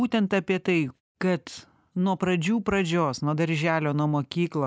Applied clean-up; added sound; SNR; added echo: none; none; none; none.